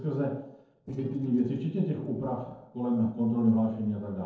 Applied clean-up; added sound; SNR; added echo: neural separator model SepFormer DNS4.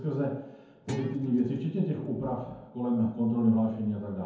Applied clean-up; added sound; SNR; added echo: none; Guitar; 15 dB; reverberation time 0.9 s.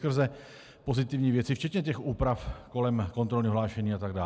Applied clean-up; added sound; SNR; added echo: none; none; none; none.